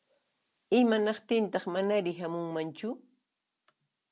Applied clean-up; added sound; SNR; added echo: none; none; none; none.